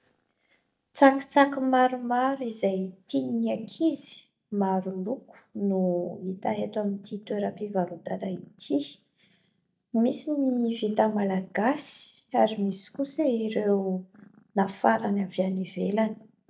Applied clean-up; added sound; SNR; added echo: neural mask model DeepFilterNet 3.